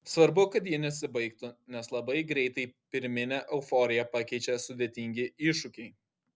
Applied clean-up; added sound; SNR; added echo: none; none; none; none.